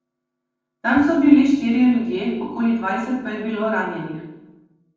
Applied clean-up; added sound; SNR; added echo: neural separator model SepFormer DNS4.